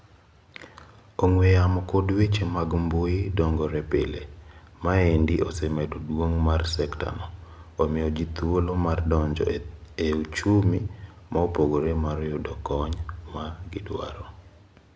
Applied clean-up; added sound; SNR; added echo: none; none; none; none.